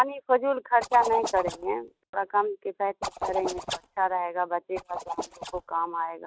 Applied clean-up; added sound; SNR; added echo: neural mask model RNNoise.